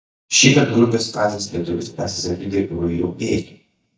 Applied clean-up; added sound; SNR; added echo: neural mask model DeepFilterNet 3.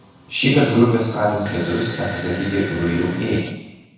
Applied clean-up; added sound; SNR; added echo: none; Fart; 12 dB; reverberation time 1.0 s.